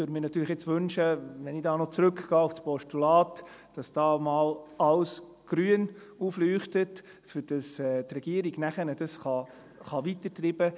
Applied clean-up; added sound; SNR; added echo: none; none; none; none.